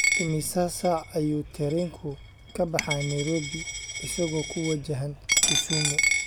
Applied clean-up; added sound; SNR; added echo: none; Coin (dropping); 1 dB; none.